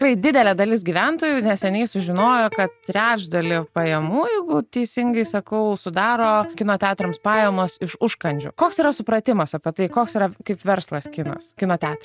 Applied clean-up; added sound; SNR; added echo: neural mask model RNNoise.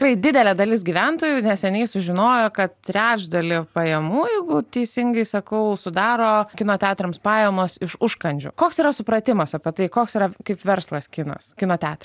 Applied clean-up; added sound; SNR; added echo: none; none; none; none.